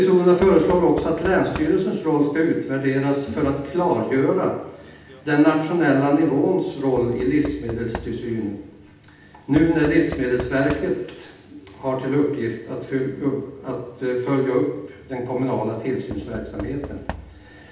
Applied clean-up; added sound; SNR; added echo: none; Knock / Wood; 18 dB; reverberation time 0.8 s.